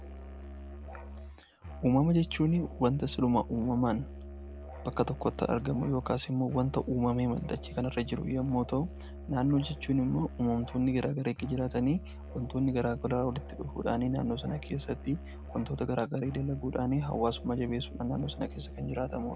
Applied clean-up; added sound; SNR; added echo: none; Musical instrument; 12 dB; none.